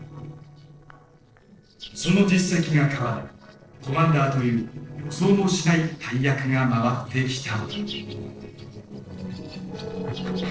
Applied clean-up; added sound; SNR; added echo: neural separator model SepFormer DNS4.